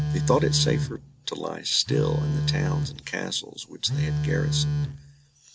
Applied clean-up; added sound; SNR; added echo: none; Telephone; -2 dB; none.